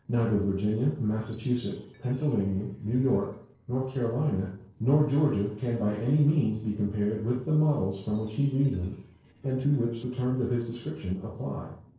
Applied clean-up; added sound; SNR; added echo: neural separator model SepFormer DNS4.